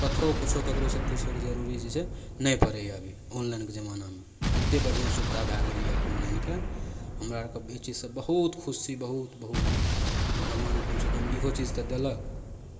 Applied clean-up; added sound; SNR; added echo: none; Explosion; -3 dB; reverberation time 2.1 s.